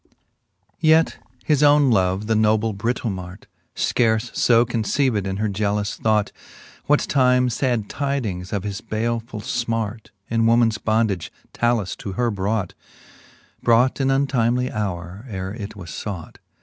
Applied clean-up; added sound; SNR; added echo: none; none; none; none.